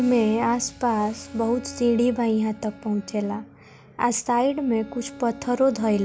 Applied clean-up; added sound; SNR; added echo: none; Bowed string instrument; 18 dB; none.